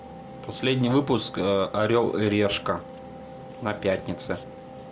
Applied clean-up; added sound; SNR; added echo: none; none; none; none.